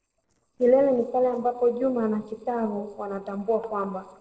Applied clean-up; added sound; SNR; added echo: neural separator model SepFormer DNS4.